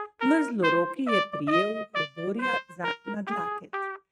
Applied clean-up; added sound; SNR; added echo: neural mask model RNNoise.